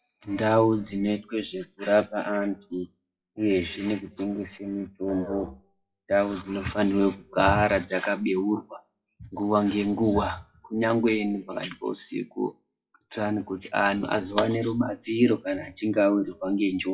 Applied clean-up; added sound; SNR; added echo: classical method WPE with log-MMSE.